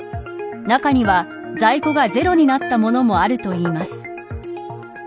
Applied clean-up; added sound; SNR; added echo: none; Knock; 12 dB; none.